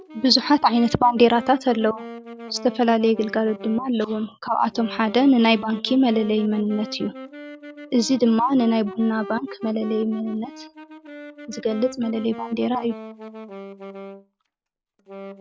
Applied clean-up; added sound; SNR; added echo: none; Wind instrument, woodwind instrument; 16 dB; none.